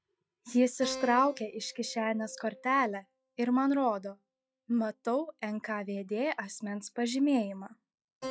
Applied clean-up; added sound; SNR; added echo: classical method log-MMSE.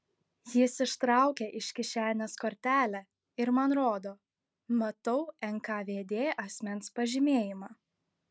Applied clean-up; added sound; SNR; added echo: none; none; none; none.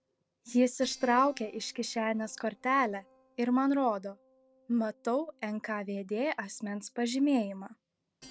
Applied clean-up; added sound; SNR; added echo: neural separator model SepFormer DNS4.